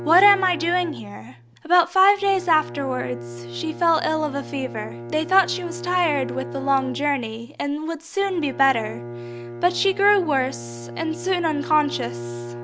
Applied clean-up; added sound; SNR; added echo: none; Bowed string instrument; 12 dB; none.